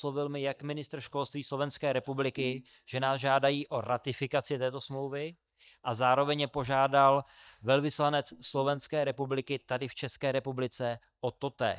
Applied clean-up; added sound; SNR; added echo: neural mask model DeepFilterNet 3.